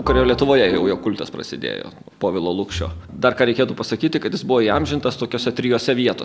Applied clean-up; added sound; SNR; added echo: none; none; none; none.